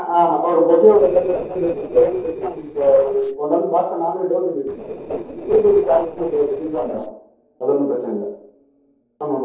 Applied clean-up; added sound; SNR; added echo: neural separator model SepFormer DNS4.